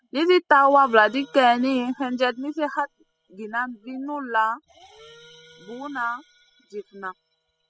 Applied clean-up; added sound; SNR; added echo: classical method spectral subtraction.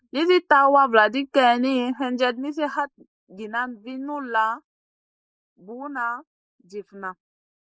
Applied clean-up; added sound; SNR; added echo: neural mask model Resemble Enhance denoiser.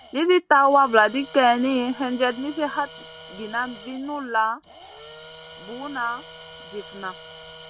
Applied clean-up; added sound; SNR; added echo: none; Tools; 19 dB; none.